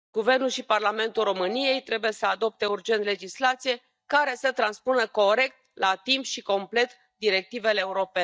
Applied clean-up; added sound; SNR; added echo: neural mask model DeepFilterNet 3.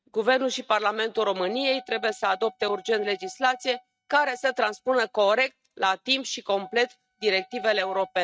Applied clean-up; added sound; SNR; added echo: neural mask model RNNoise.